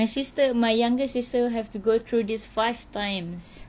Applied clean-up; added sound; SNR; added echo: none; none; none; none.